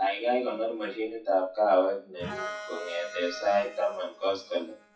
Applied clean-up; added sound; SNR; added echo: classical method WPE with log-MMSE.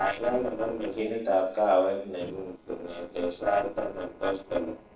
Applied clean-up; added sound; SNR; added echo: neural separator model SepFormer DNS4.